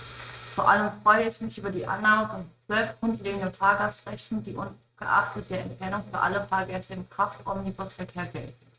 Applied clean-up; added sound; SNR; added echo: neural mask model RNNoise.